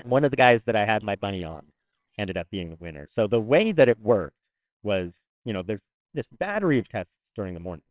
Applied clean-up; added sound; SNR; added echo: neural separator model SepFormer WHAMR!.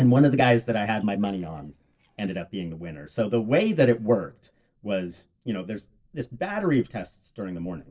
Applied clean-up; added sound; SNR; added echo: neural separator model SepFormer DNS4.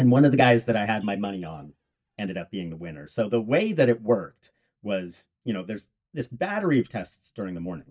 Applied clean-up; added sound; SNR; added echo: neural mask model DeepFilterNet 3.